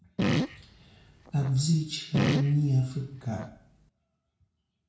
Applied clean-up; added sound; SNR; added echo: none; Fart; 2 dB; reverberation time 0.6 s.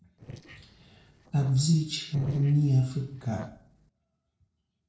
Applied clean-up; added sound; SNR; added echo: neural separator model SepFormer DNS4.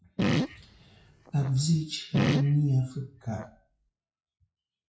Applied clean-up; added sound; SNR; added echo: classical method WPE with log-MMSE.